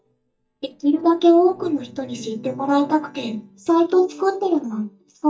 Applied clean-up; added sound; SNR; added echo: neural mask model DeepFilterNet 3.